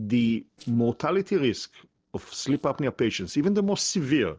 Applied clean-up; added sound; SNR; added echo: neural separator model SepFormer DNS4.